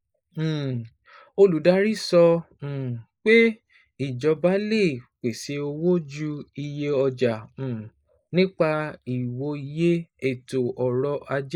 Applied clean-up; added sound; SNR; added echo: neural mask model Resemble Enhance denoiser.